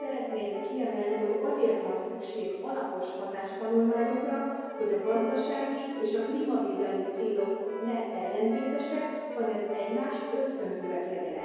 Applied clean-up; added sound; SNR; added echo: none; Brass instrument; 13 dB; reverberation time 2.2 s.